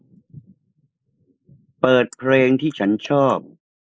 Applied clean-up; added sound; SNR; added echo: neural mask model Resemble Enhance denoiser.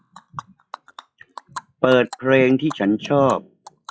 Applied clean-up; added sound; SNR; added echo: classical method log-MMSE.